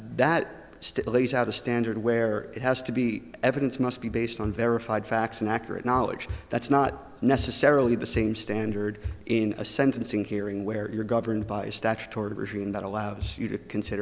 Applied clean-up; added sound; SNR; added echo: none; none; none; none.